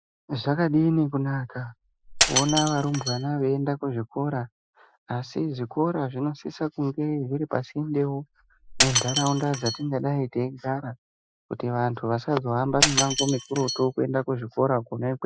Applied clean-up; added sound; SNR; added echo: classical method Wiener filter.